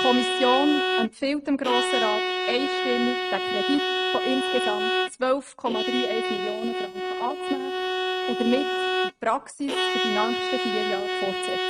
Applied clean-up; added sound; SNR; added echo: neural mask model RNNoise.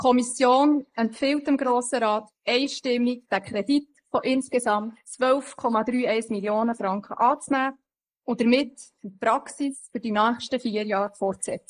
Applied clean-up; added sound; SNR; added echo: neural mask model Resemble Enhance denoiser.